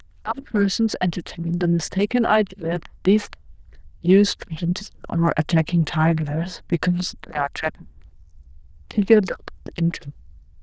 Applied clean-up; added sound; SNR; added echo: neural diffusion model UNIVERSE++.